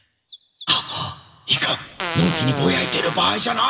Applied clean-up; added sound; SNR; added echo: none; Fart; 6 dB; reverberation time 2.0 s.